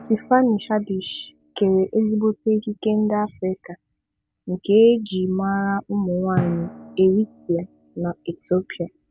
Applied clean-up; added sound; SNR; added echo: none; Drum; 18 dB; none.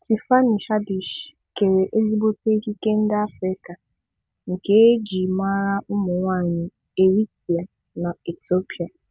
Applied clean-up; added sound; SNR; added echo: none; none; none; none.